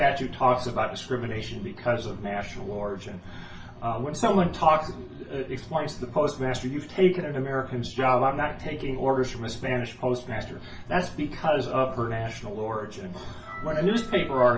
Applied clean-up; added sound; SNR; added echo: none; Organ; 14 dB; reverberation time 0.3 s.